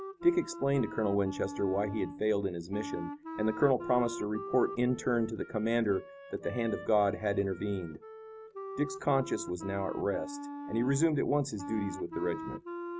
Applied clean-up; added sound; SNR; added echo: none; Wind instrument, woodwind instrument; 11 dB; none.